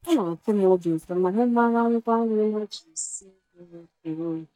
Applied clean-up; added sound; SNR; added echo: neural mask model DeepFilterNet 3.